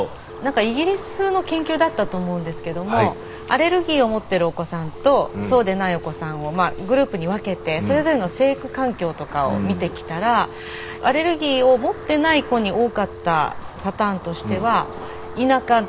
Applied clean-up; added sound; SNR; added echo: none; Telephone + Ocean; 13 dB; none.